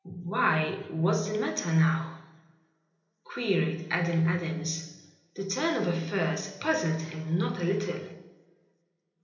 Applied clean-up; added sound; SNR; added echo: none; none; none; reverberation time 0.9 s.